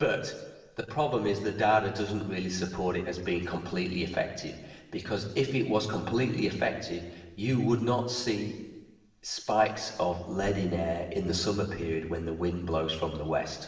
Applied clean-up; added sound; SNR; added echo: none; none; none; reverberation time 1.2 s.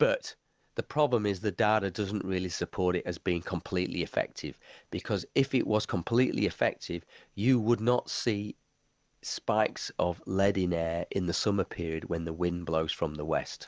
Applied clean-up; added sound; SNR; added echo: none; none; none; none.